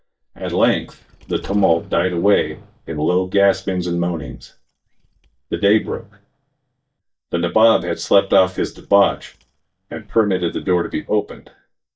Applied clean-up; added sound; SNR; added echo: neural mask model DeepFilterNet 3.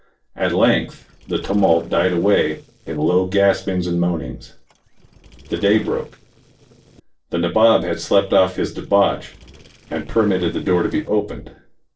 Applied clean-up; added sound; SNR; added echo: neural separator model SepFormer DNS4.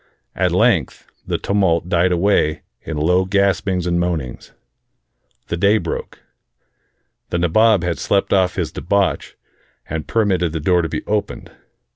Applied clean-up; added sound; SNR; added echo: none; none; none; none.